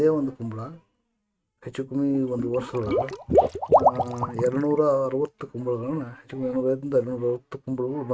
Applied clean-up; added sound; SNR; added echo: neural mask model RNNoise.